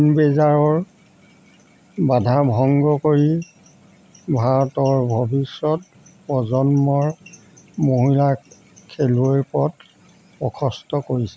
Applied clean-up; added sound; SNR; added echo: none; none; none; none.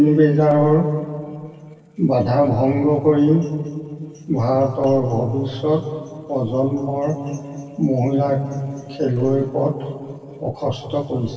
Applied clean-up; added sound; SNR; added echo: neural separator model SepFormer DNS4.